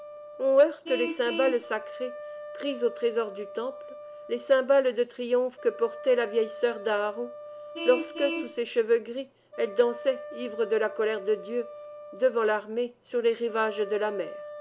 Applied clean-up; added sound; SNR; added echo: none; Wind instrument, woodwind instrument + Vehicle horn, car horn, honking; 12 dB; none.